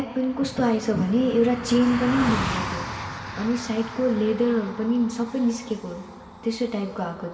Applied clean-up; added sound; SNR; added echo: none; Car passing by; 10 dB; reverberation time 3.0 s.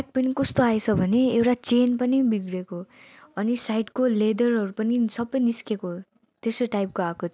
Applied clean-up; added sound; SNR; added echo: none; none; none; none.